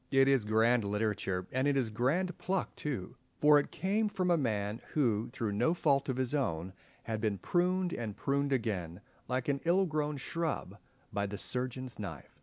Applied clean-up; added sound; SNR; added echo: none; none; none; none.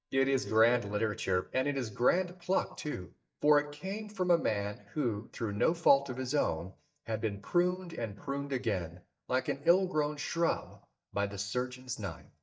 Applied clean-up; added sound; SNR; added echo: neural mask model DeepFilterNet 3.